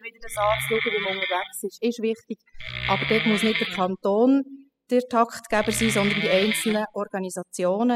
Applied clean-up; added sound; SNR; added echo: classical method spectral subtraction.